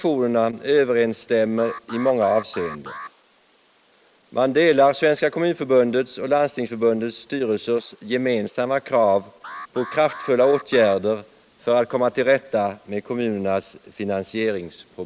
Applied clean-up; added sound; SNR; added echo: neural mask model Resemble Enhance denoiser.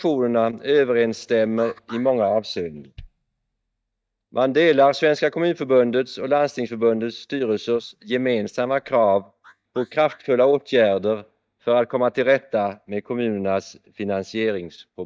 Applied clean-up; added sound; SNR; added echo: neural mask model DeepFilterNet 3.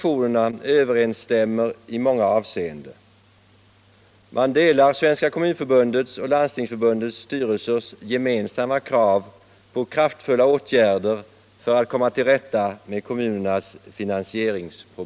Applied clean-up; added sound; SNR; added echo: none; none; none; none.